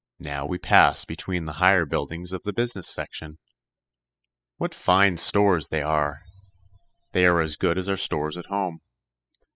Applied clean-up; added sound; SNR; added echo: classical method spectral subtraction.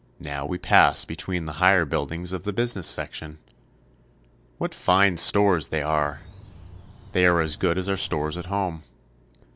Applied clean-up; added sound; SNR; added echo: none; Bird; 18 dB; none.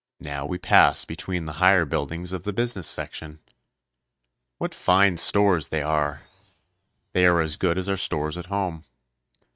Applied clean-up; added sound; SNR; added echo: neural mask model RNNoise.